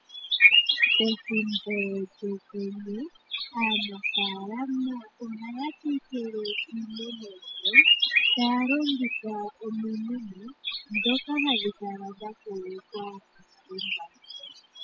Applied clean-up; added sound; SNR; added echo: classical method spectral subtraction.